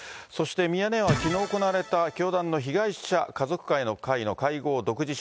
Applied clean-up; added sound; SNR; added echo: none; none; none; none.